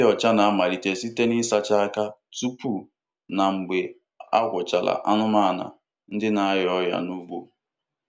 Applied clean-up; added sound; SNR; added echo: none; none; none; none.